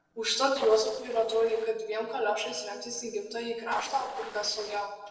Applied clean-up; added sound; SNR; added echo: neural separator model SepFormer DNS4.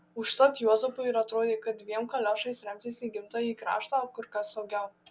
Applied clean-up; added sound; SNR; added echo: none; none; none; none.